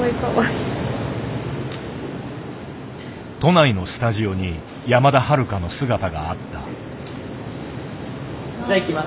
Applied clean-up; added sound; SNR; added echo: none; none; none; none.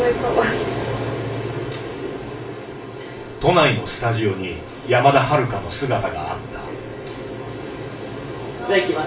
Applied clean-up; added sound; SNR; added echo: none; none; none; reverberation time 0.3 s.